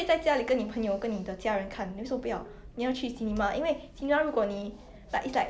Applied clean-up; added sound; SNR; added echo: none; none; none; none.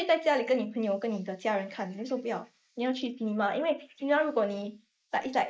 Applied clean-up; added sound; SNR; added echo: neural mask model Resemble Enhance denoiser.